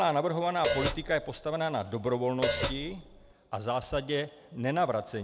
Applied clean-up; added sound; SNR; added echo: none; Hi-hat; 0 dB; none.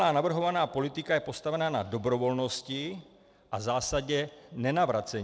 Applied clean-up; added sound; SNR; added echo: none; none; none; none.